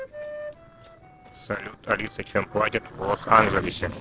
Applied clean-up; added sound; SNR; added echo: neural separator model SepFormer DNS4.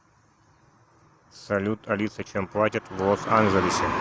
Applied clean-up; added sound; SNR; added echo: none; none; none; none.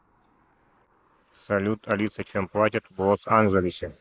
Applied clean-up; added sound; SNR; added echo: neural mask model Resemble Enhance denoiser.